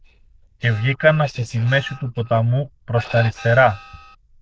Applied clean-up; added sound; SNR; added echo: neural diffusion model UNIVERSE++.